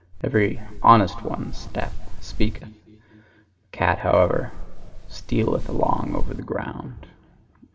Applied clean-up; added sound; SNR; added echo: none; Wind; 2 dB; reverberation time 1.8 s.